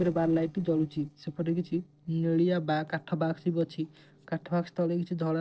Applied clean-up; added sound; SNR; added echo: neural separator model SepFormer DNS4.